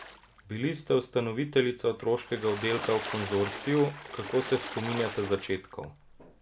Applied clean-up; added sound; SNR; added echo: none; Water / Splash, splatter; 11 dB; none.